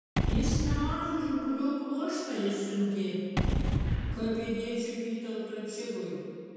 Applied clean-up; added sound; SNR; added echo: none; Gunshot, gunfire / Boom; 0 dB; reverberation time 2.1 s.